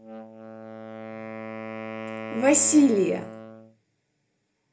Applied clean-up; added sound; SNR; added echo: none; Wind instrument, woodwind instrument; 11 dB; reverberation time 0.3 s.